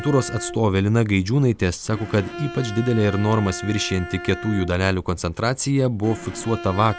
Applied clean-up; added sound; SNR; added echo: none; Bowed string instrument; 14 dB; none.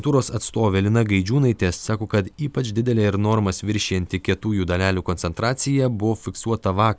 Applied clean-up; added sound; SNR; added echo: none; none; none; none.